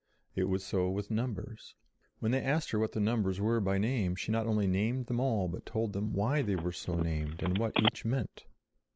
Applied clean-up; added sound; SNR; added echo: none; Telephone; 6 dB; none.